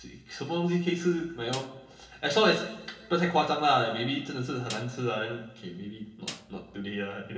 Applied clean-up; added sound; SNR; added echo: none; Snare drum; 15 dB; reverberation time 1.1 s.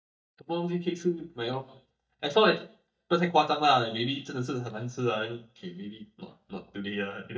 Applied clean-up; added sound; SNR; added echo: neural mask model DeepFilterNet 3.